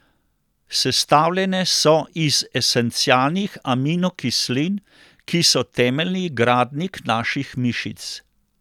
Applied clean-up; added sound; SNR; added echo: none; none; none; none.